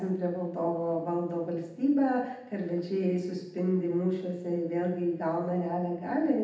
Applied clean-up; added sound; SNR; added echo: none; none; none; reverberation time 0.8 s.